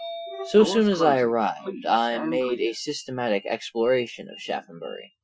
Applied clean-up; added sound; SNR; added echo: classical method Wiener filter.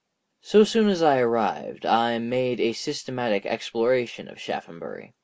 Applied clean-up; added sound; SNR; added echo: none; none; none; none.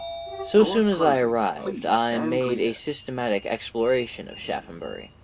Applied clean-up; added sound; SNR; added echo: none; Sliding door; 10 dB; none.